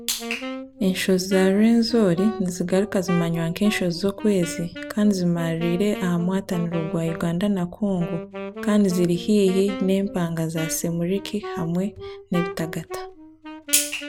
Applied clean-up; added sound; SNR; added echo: none; Wind instrument, woodwind instrument; 12 dB; none.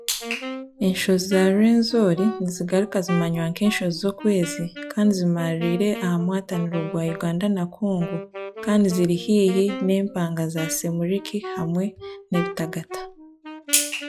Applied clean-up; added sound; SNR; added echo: classical method log-MMSE.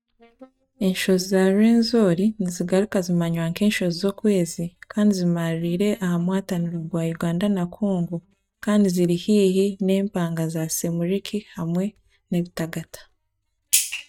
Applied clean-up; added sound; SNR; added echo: neural mask model DeepFilterNet 3.